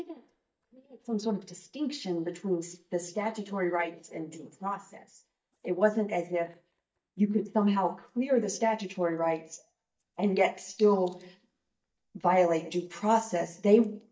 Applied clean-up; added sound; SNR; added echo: neural mask model DeepFilterNet 3.